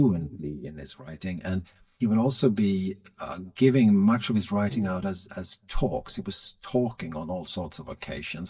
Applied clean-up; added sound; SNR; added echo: neural mask model DeepFilterNet 3.